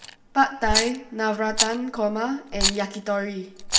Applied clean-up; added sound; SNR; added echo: none; Rattle; 2 dB; reverberation time 2.0 s.